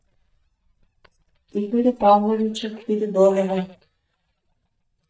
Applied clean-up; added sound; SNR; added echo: neural mask model DeepFilterNet 3.